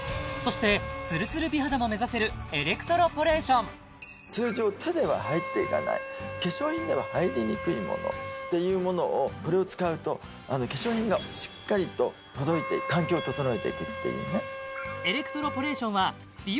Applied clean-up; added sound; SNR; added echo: none; Wind instrument, woodwind instrument; 11 dB; none.